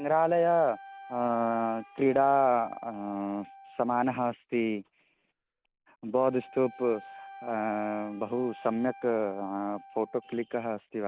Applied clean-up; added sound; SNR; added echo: none; Wind instrument, woodwind instrument; 19 dB; none.